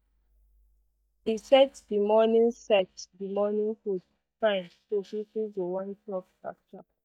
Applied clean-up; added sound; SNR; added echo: neural mask model DeepFilterNet 3.